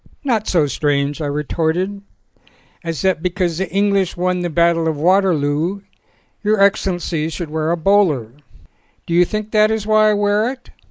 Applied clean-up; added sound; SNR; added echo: neural mask model Resemble Enhance denoiser.